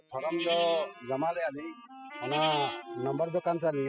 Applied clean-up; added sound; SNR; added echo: classical method spectral subtraction.